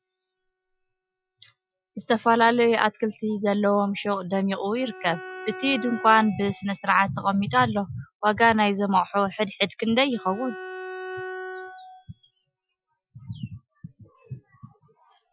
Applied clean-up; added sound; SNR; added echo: classical method Wiener filter.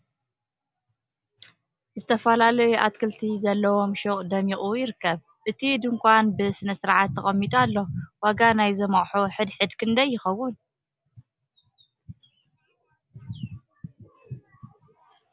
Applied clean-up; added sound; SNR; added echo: none; none; none; none.